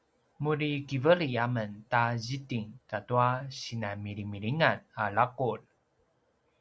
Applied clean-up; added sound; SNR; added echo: none; none; none; none.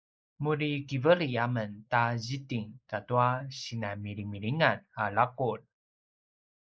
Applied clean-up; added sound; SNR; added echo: neural mask model Resemble Enhance denoiser.